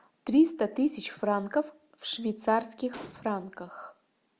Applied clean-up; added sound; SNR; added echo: none; Gunshot, gunfire; 19 dB; none.